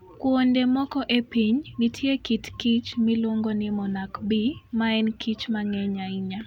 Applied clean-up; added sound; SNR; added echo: none; none; none; none.